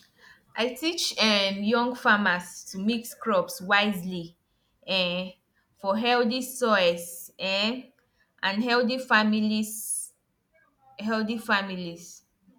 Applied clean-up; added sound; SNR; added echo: none; Wind instrument, woodwind instrument; 17 dB; none.